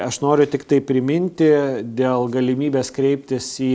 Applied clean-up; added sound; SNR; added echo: none; none; none; none.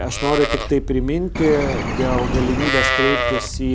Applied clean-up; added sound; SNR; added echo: none; Livestock, farm animals, working animals + Bird; 1 dB; none.